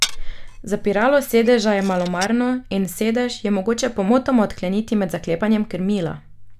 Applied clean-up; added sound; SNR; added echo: none; Glass; 12 dB; none.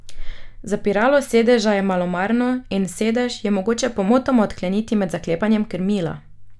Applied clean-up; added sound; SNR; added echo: none; none; none; none.